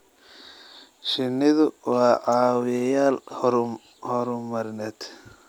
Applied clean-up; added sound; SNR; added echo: none; none; none; none.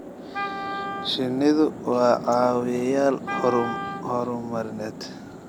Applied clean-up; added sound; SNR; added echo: none; Chatter / Traffic noise, roadway noise / Train + Wind instrument, woodwind instrument; 9 dB; none.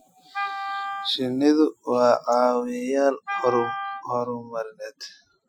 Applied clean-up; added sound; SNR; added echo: classical method Wiener filter.